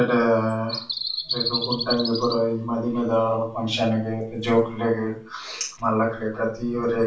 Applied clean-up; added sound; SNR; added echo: none; Bird vocalization, bird call, bird song; 11 dB; reverberation time 0.3 s.